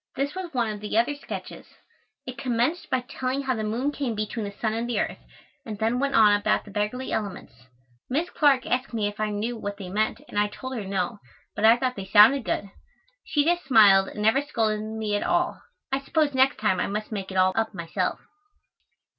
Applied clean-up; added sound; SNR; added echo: none; none; none; none.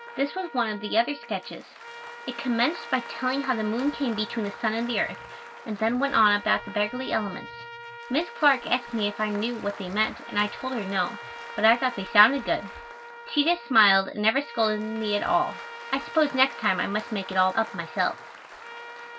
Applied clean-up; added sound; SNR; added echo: none; Applause + Trumpet; 14 dB; none.